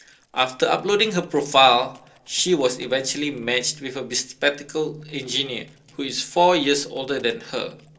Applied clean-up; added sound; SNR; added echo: neural separator model SepFormer DNS4.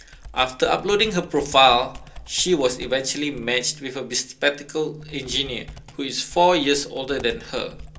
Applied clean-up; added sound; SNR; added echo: none; Computer keyboard; 19 dB; reverberation time 0.2 s.